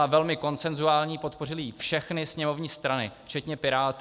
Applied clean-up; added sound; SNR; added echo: none; none; none; none.